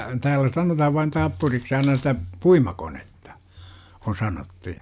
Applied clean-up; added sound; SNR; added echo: none; none; none; none.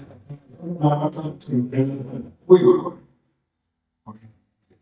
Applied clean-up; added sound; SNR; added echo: neural mask model DeepFilterNet 3.